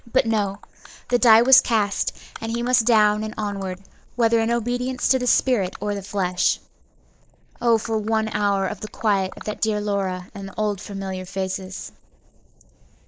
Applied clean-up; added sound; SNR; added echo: neural mask model Resemble Enhance denoiser.